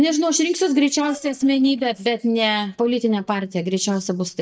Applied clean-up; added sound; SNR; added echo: neural mask model DeepFilterNet 3.